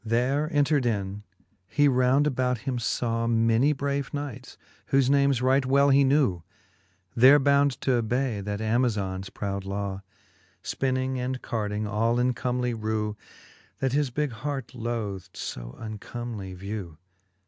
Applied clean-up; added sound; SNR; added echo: none; none; none; none.